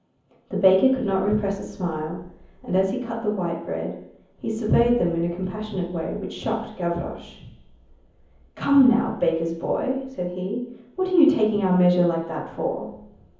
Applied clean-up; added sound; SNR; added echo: none; none; none; reverberation time 0.7 s.